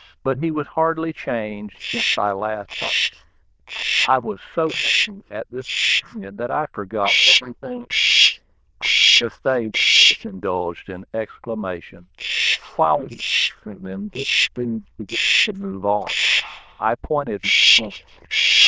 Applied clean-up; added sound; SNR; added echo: neural diffusion model UNIVERSE++.